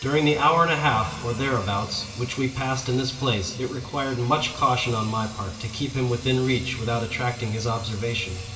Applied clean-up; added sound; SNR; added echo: none; Sawing; 18 dB; reverberation time 2.3 s.